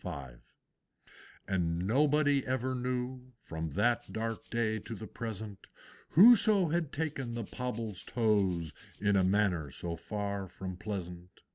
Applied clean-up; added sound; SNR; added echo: none; Rattle (instrument); 17 dB; none.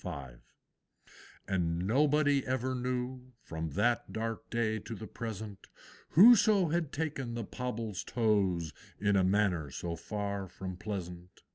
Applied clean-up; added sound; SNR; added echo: none; none; none; none.